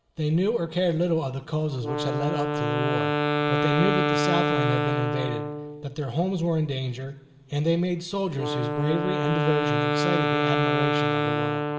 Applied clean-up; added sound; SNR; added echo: none; Wind instrument, woodwind instrument; -1 dB; reverberation time 2.7 s.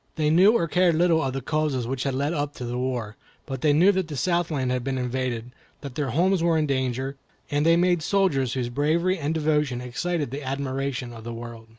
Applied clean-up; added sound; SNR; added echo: none; none; none; none.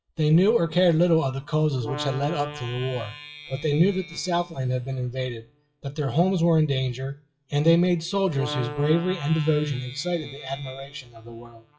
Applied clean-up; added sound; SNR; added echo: classical method WPE with log-MMSE.